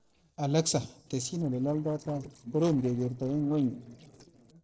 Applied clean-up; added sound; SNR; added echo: neural separator model SepFormer DNS4.